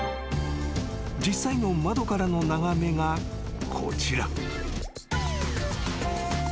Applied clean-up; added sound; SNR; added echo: none; none; none; none.